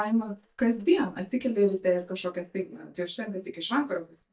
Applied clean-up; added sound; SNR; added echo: neural mask model DeepFilterNet 3.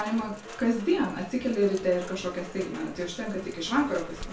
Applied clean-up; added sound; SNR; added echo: none; Rain; 15 dB; reverberation time 0.3 s.